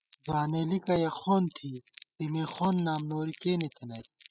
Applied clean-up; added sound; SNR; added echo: classical method spectral subtraction.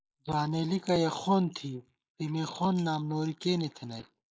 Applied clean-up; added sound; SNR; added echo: neural mask model Resemble Enhance denoiser.